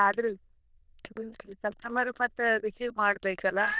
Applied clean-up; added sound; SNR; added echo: neural diffusion model UNIVERSE++.